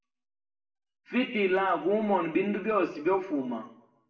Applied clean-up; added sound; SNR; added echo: none; none; none; reverberation time 0.7 s.